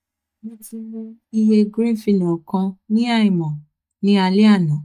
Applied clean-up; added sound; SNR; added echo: neural mask model DeepFilterNet 3.